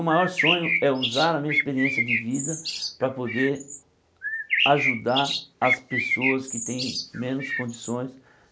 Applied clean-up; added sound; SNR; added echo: none; Bird; 1 dB; none.